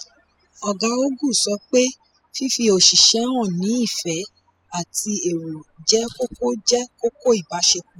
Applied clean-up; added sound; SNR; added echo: classical method spectral subtraction.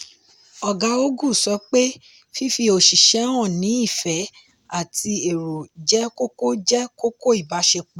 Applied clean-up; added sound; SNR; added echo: none; none; none; none.